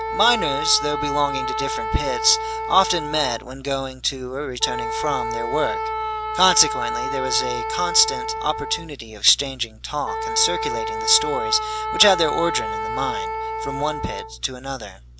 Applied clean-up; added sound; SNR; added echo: none; Wind instrument, woodwind instrument; 4 dB; none.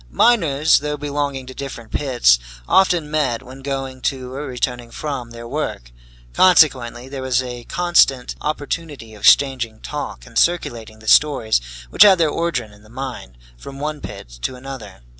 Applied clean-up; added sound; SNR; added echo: none; none; none; none.